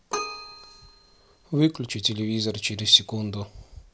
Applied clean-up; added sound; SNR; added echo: none; Keyboard (musical); 14 dB; none.